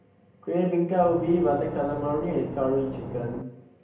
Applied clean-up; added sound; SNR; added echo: none; Engine / Boat, Water vehicle; 10 dB; reverberation time 0.8 s.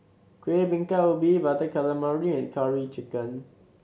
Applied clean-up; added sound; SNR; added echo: none; none; none; none.